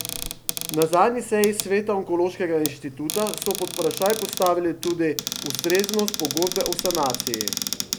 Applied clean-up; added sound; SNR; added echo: none; Cupboard open or close; 7 dB; none.